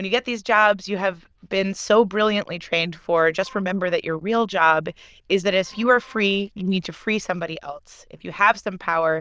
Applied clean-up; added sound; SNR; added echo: neural diffusion model UNIVERSE++.